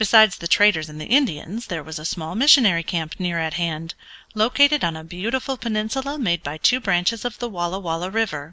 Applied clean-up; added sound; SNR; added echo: none; none; none; none.